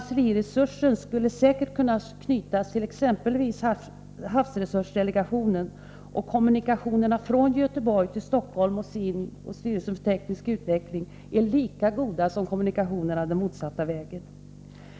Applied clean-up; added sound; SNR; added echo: none; none; none; none.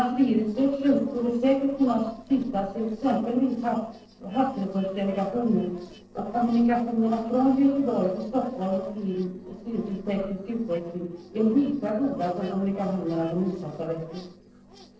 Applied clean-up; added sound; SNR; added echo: neural separator model SepFormer DNS4.